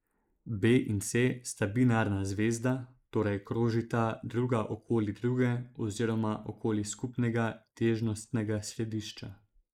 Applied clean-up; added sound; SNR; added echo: neural mask model Resemble Enhance denoiser.